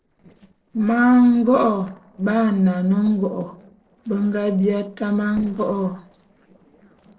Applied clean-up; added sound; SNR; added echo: neural separator model SepFormer DNS4.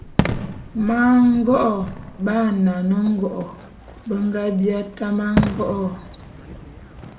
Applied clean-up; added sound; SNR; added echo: none; Fireworks; 8 dB; reverberation time 0.5 s.